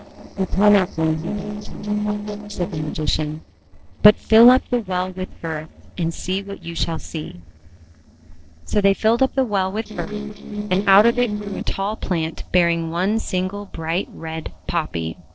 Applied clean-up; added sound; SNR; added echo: neural separator model SepFormer DNS4.